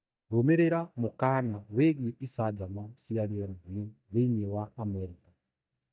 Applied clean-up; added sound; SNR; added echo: neural mask model DeepFilterNet 3.